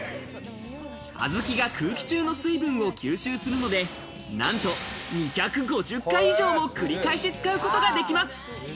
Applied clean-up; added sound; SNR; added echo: none; none; none; none.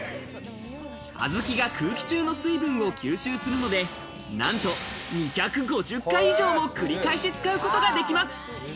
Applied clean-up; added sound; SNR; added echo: none; Trumpet; 17 dB; none.